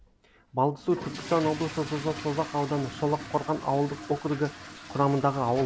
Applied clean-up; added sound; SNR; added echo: none; Fill (with liquid) / Toilet flush; 13 dB; none.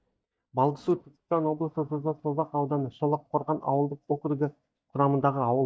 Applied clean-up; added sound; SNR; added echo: neural mask model DeepFilterNet 3.